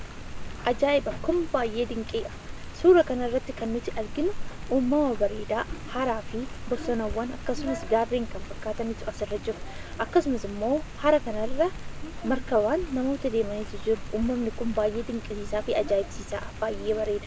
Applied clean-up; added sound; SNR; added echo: none; Rain; 7 dB; none.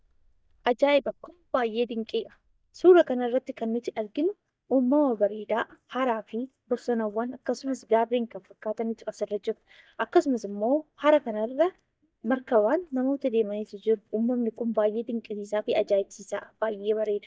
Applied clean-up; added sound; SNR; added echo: neural mask model DeepFilterNet 3.